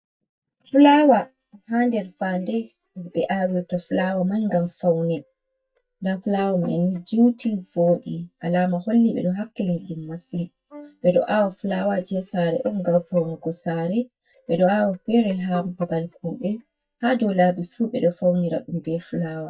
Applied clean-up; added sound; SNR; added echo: neural mask model DeepFilterNet 3.